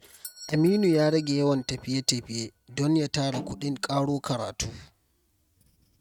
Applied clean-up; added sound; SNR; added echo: neural mask model RNNoise.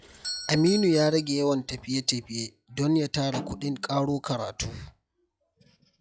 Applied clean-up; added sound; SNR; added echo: classical method log-MMSE.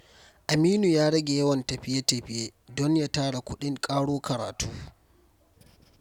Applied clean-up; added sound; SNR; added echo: none; none; none; none.